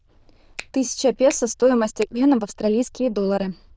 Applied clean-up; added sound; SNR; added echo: neural diffusion model UNIVERSE++.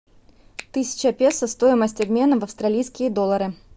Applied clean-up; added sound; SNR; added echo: none; Finger snapping; 19 dB; none.